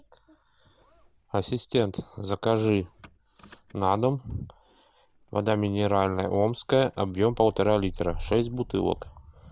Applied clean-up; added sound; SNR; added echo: none; Engine starting / Motor vehicle (road); 18 dB; none.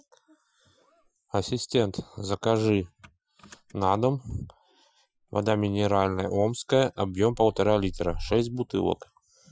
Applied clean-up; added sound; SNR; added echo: classical method Wiener filter.